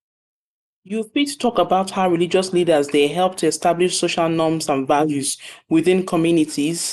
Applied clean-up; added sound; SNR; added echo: neural mask model Resemble Enhance denoiser.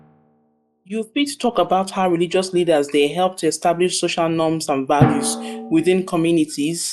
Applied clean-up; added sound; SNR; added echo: classical method log-MMSE.